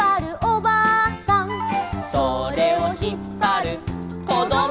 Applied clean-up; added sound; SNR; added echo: none; none; none; none.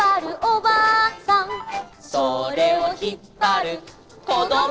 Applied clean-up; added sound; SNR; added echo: neural separator model SepFormer DNS4.